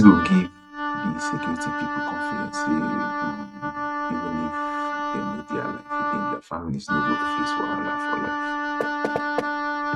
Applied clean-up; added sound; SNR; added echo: neural mask model RNNoise.